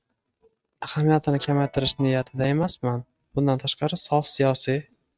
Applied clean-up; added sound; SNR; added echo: neural mask model RNNoise.